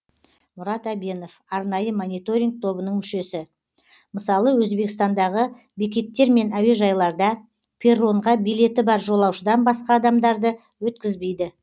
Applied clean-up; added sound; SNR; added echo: none; none; none; none.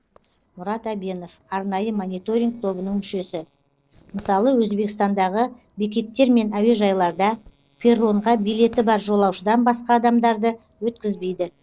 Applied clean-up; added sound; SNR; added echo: neural separator model SepFormer DNS4.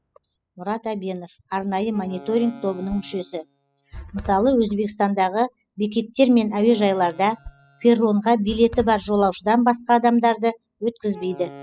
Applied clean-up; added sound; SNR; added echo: classical method spectral subtraction.